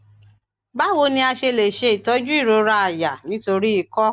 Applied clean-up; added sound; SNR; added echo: none; none; none; none.